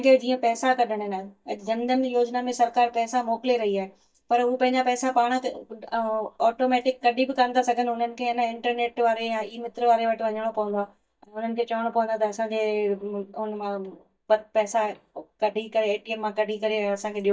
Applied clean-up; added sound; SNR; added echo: neural mask model DeepFilterNet 3.